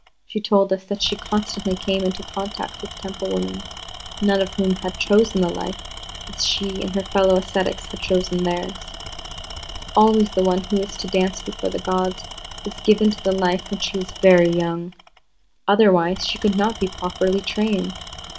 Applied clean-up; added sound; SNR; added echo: none; Tools; 13 dB; none.